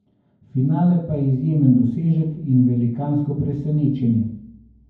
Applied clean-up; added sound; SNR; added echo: none; none; none; reverberation time 0.9 s.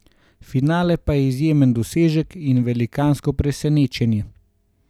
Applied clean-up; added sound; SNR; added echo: none; none; none; none.